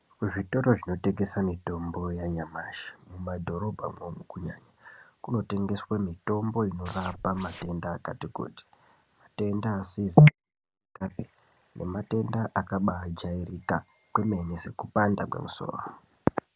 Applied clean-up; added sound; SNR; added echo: none; Scratching (performance technique); 16 dB; none.